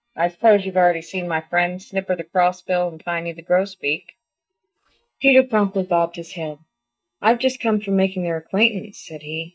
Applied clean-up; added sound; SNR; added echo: neural mask model DeepFilterNet 3.